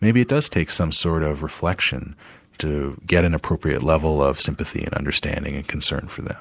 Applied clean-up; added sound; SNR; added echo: none; none; none; none.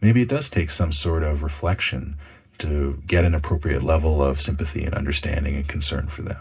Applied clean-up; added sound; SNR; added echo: none; none; none; reverberation time 0.4 s.